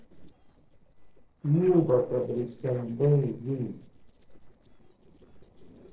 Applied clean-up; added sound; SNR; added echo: neural separator model SepFormer DNS4.